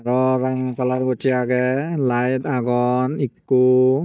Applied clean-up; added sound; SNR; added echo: neural mask model DeepFilterNet 3.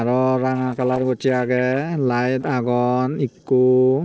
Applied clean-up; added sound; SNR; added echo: neural separator model SepFormer DNS4.